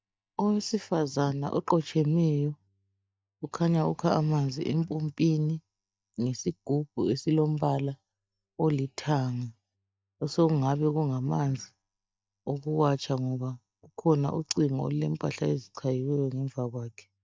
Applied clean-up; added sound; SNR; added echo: neural mask model DeepFilterNet 3.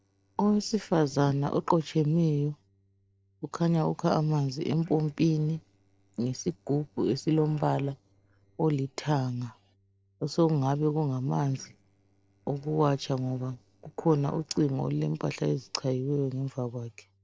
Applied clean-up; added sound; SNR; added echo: neural separator model SepFormer DNS4.